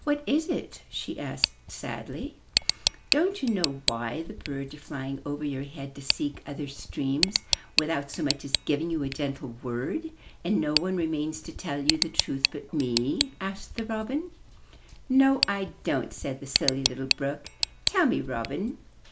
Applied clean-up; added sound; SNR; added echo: none; Tick; 3 dB; none.